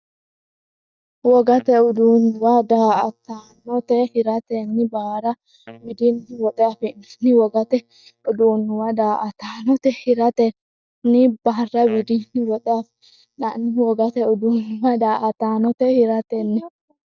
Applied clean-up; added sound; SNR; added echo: neural mask model DeepFilterNet 3.